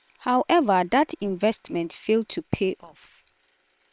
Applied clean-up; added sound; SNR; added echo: neural separator model SepFormer WHAM!.